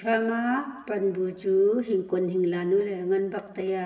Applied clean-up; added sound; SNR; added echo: none; none; none; reverberation time 1.7 s.